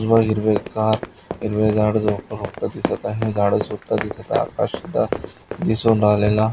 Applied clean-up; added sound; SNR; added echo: none; Run; 10 dB; none.